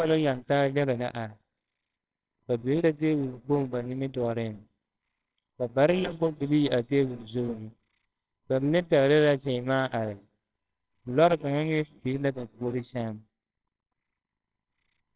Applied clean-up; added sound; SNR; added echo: neural separator model SepFormer WHAMR!.